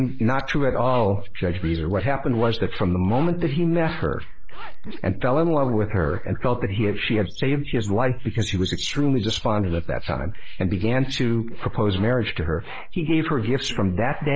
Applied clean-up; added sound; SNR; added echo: neural mask model Resemble Enhance denoiser.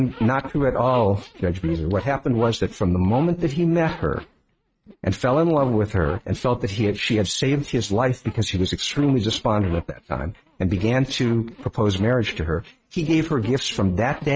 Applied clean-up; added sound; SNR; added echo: neural mask model RNNoise.